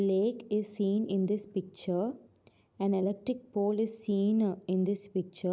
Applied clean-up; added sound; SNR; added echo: none; none; none; none.